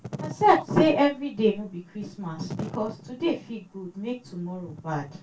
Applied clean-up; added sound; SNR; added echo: none; Wind / Fire; 15 dB; reverberation time 0.2 s.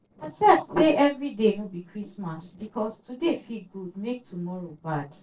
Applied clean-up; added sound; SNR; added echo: neural separator model SepFormer DNS4.